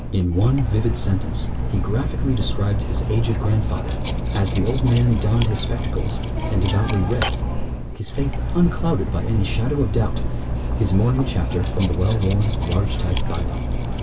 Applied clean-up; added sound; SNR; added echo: none; Cutlery, silverware; 0 dB; reverberation time 0.1 s.